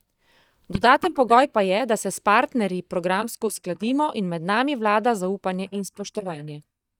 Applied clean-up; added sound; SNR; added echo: neural mask model DeepFilterNet 3.